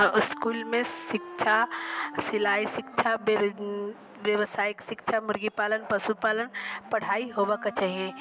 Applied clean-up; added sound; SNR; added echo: none; Wind instrument, woodwind instrument; 17 dB; none.